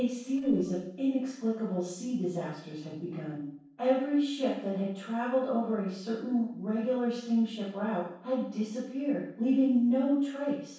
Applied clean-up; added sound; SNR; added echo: neural separator model SepFormer DNS4.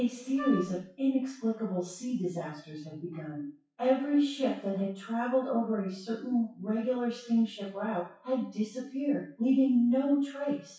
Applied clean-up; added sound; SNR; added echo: classical method WPE with log-MMSE.